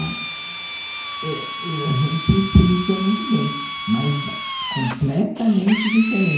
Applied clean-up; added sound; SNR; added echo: none; Drill; 8 dB; reverberation time 0.6 s.